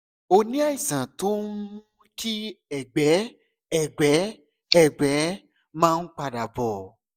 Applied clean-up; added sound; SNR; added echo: neural mask model DeepFilterNet 3.